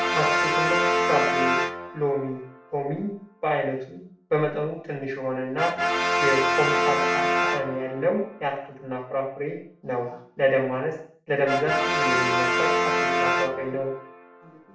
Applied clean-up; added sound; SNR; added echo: none; Brass instrument; -1 dB; reverberation time 0.5 s.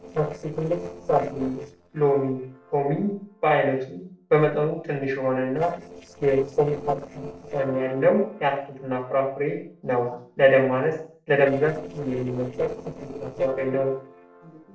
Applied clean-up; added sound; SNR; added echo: neural separator model SepFormer DNS4.